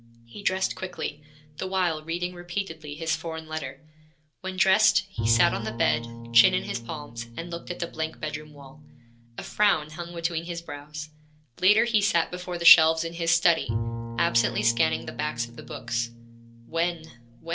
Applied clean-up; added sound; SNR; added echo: none; Bowed string instrument; 10 dB; reverberation time 0.2 s.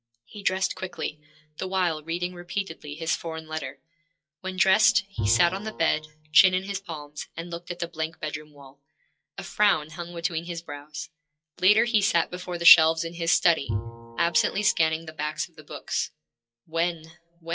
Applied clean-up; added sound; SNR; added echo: classical method WPE with log-MMSE.